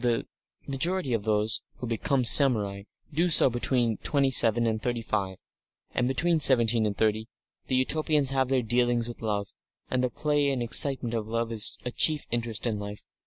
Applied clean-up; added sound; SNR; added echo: none; none; none; none.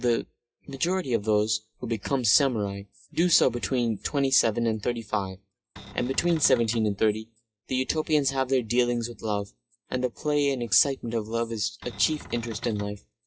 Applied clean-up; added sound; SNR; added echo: classical method WPE with log-MMSE.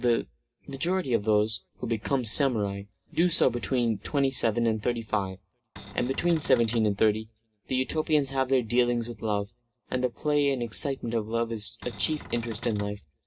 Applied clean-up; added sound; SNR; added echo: none; Cupboard open or close; 16 dB; reverberation time 0.3 s.